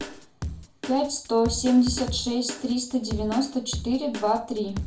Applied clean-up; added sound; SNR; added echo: none; Drum kit; 10 dB; reverberation time 0.3 s.